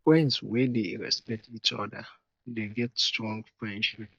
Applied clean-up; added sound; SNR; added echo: neural mask model DeepFilterNet 3.